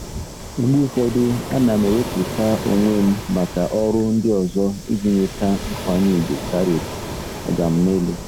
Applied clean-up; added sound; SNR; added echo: none; Waves, surf; 10 dB; none.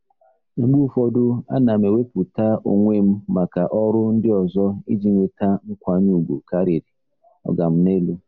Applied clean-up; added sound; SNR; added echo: none; none; none; none.